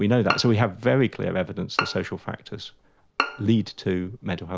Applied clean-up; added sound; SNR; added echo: none; Bowed string instrument; 9 dB; none.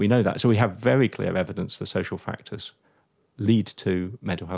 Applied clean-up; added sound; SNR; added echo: none; none; none; none.